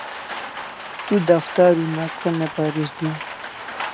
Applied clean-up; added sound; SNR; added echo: none; Rain; 10 dB; none.